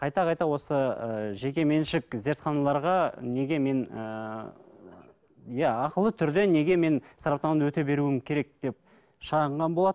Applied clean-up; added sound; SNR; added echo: none; none; none; none.